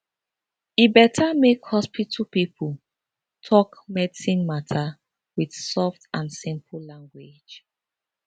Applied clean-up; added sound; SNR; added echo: none; none; none; none.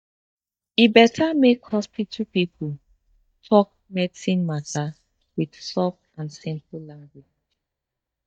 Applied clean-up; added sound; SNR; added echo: neural mask model DeepFilterNet 3.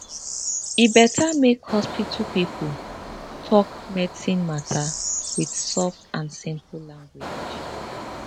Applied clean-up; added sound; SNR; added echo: none; Engine + Bird vocalization, bird call, bird song; 9 dB; none.